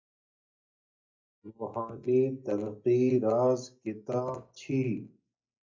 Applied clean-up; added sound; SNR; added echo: neural mask model DeepFilterNet 3.